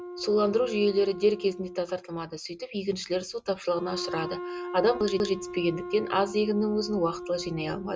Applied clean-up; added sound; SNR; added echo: none; Wind instrument, woodwind instrument; 11 dB; none.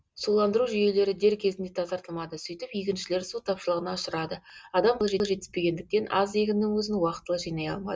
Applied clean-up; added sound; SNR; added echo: none; none; none; none.